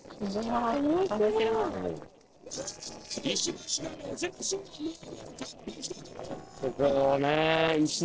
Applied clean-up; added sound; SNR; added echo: neural separator model SepFormer DNS4.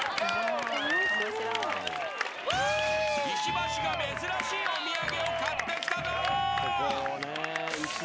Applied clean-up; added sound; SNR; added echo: none; Cheering; -3 dB; none.